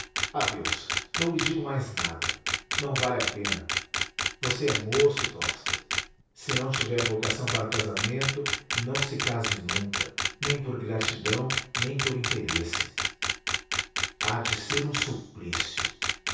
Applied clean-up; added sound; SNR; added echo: none; Camera; -1 dB; reverberation time 0.6 s.